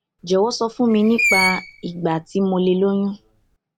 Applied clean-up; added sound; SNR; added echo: none; Screech; 6 dB; none.